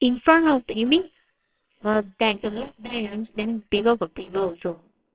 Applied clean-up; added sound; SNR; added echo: neural separator model SepFormer WHAMR!.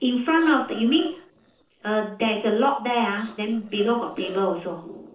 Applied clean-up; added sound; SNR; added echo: neural separator model SepFormer DNS4.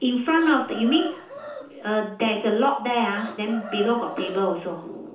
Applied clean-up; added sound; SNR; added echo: none; Chicken, rooster; 15 dB; reverberation time 0.6 s.